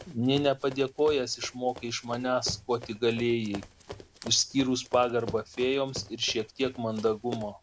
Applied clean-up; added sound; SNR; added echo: none; Run; 16 dB; none.